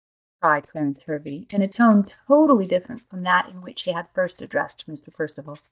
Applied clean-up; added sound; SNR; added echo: neural mask model DeepFilterNet 3.